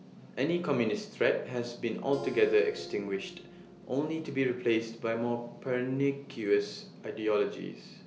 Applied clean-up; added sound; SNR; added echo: none; Acoustic guitar; 17 dB; none.